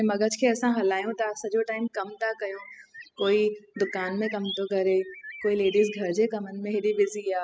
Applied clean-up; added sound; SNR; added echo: classical method spectral subtraction.